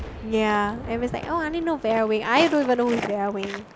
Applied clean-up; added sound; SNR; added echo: none; Explosion + Walk, footsteps; 11 dB; none.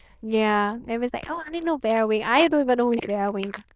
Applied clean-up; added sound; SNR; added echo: neural diffusion model UNIVERSE++.